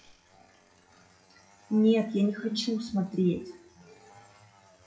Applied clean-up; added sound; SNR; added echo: classical method WPE with log-MMSE.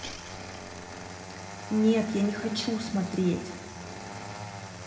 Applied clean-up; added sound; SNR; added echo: none; Engine starting; 11 dB; reverberation time 2.0 s.